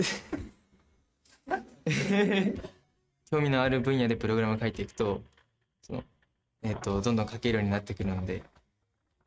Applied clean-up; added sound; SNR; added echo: neural mask model RNNoise.